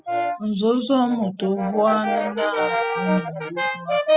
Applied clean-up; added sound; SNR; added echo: classical method spectral subtraction.